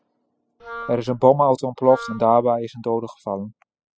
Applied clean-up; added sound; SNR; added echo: classical method spectral subtraction.